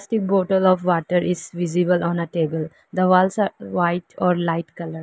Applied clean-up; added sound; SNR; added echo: none; none; none; none.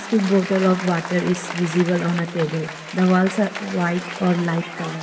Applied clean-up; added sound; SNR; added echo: none; Applause / Cheering; 11 dB; reverberation time 1.8 s.